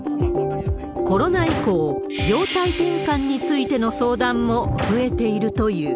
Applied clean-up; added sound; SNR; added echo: none; Sliding door; 11 dB; none.